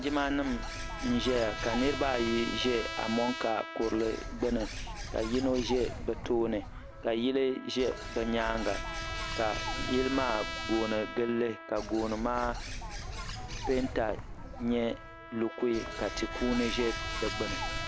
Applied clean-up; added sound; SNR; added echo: none; Bird + Trumpet; 6 dB; none.